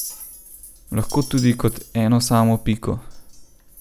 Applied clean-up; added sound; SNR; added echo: none; Chink, clink; 17 dB; none.